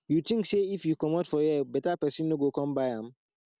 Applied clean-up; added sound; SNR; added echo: none; none; none; none.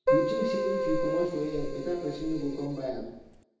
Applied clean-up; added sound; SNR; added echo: none; Keyboard (musical); -2 dB; reverberation time 0.8 s.